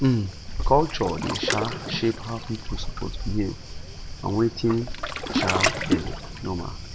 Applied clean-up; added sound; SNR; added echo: none; Waves, surf; 2 dB; none.